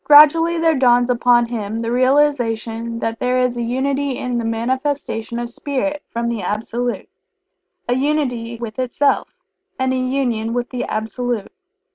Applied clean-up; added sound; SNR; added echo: none; none; none; none.